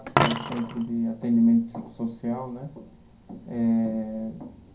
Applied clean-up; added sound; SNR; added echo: none; Coin (dropping); 6 dB; reverberation time 0.3 s.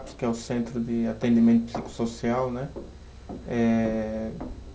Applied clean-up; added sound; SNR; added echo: none; none; none; none.